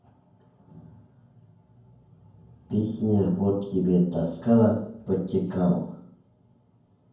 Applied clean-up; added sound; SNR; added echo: none; none; none; reverberation time 0.9 s.